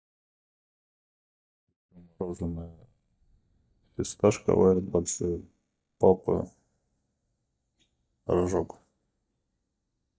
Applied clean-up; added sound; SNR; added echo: neural mask model DeepFilterNet 3.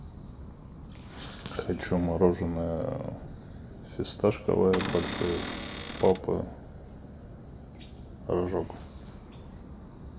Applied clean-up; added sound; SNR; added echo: none; Cupboard open or close / Door; 5 dB; reverberation time 1.2 s.